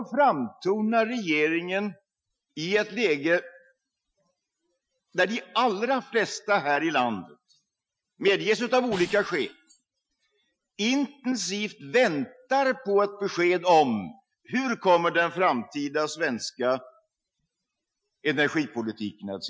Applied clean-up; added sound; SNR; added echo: classical method Wiener filter.